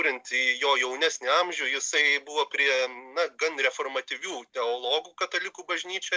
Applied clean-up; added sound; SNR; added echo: none; none; none; none.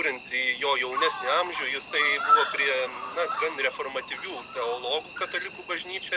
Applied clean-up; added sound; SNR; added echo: none; Cricket; 3 dB; none.